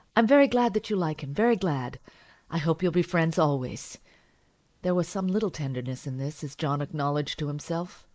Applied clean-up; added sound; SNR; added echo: neural mask model Resemble Enhance denoiser.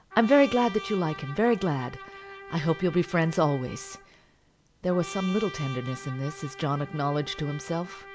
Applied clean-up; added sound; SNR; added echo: none; Trumpet; 15 dB; none.